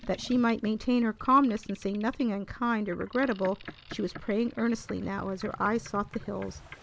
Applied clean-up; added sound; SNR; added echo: none; Boat, Water vehicle; 19 dB; none.